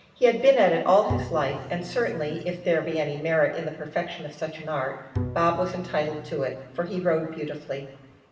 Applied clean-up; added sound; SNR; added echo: none; Bowed string instrument; 12 dB; reverberation time 1.1 s.